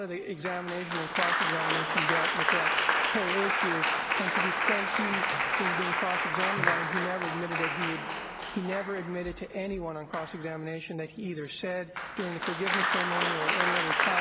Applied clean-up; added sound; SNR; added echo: none; Applause; -5 dB; none.